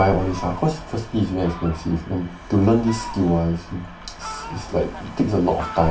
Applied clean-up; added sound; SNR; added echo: none; Fowl; 14 dB; reverberation time 0.3 s.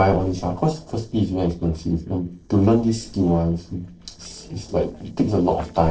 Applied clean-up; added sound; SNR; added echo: neural separator model SepFormer DNS4.